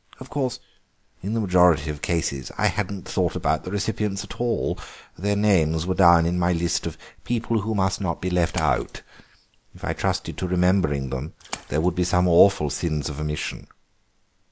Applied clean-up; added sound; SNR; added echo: none; Splash, splatter; 20 dB; none.